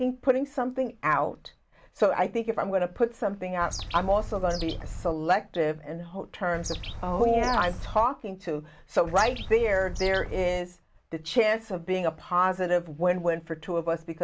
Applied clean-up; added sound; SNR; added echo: none; Bird; 7 dB; none.